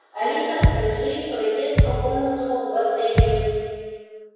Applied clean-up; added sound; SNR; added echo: none; Thump, thud; 0 dB; reverberation time 2.2 s.